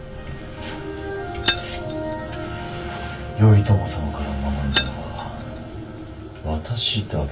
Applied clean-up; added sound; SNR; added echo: none; Keys jangling; 1 dB; reverberation time 0.2 s.